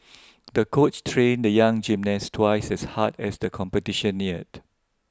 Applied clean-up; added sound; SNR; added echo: none; none; none; none.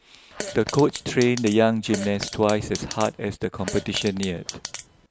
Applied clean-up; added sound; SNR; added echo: none; Fart; 12 dB; none.